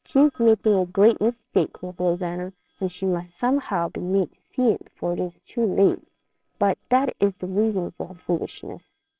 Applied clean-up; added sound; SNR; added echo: neural separator model SepFormer WHAMR!.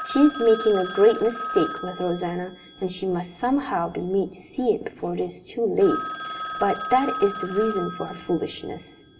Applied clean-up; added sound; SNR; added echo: none; Telephone; 11 dB; reverberation time 0.8 s.